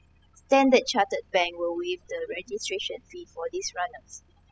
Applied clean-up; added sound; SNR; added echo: classical method spectral subtraction.